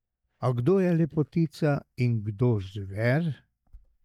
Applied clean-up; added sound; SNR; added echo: neural mask model DeepFilterNet 3.